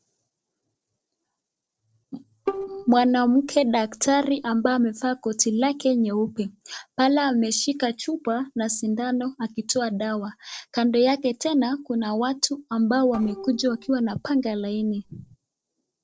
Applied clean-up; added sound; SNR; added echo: neural separator model SepFormer DNS4.